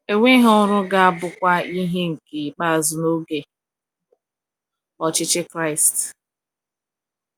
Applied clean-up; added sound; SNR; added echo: none; none; none; none.